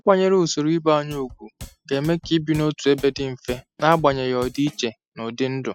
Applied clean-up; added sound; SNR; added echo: classical method spectral subtraction.